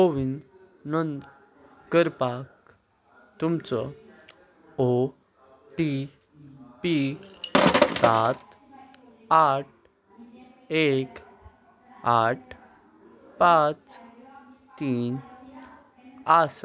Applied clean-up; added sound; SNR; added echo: none; Sink (filling or washing); -3 dB; none.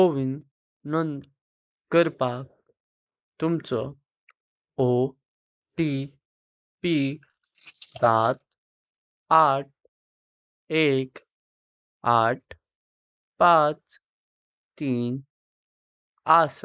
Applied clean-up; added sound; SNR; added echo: neural mask model Resemble Enhance denoiser.